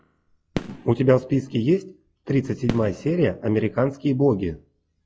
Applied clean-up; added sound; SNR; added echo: classical method log-MMSE.